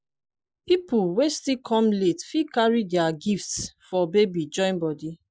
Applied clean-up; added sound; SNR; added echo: neural mask model Resemble Enhance denoiser.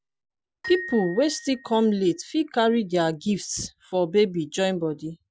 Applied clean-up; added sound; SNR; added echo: none; Glockenspiel; 17 dB; none.